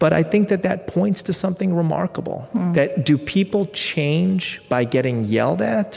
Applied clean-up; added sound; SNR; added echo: none; none; none; none.